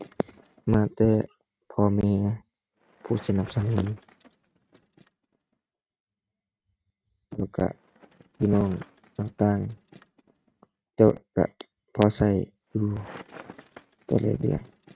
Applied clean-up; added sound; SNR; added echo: neural mask model RNNoise.